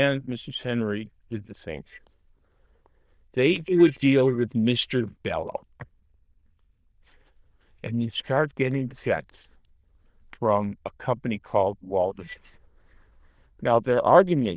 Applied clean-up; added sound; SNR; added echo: neural diffusion model UNIVERSE++.